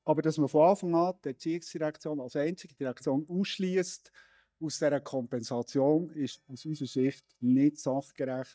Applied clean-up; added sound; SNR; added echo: neural mask model DeepFilterNet 3.